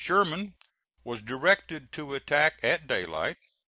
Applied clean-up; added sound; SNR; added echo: none; none; none; none.